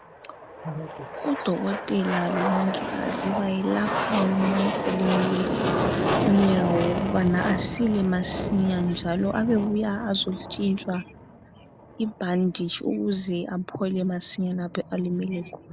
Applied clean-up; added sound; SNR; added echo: none; Aircraft; 4 dB; none.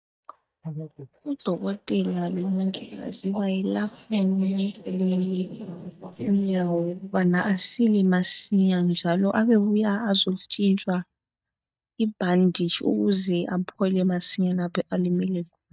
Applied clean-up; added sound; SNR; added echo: neural mask model DeepFilterNet 3.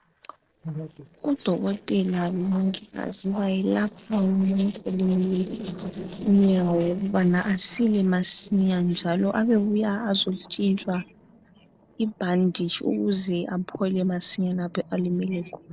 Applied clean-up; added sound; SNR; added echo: neural separator model SepFormer DNS4.